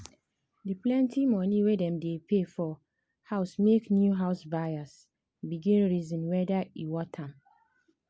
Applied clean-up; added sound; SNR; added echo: none; none; none; none.